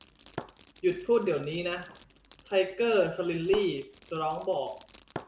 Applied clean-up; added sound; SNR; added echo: none; Shatter + Fireworks; 17 dB; none.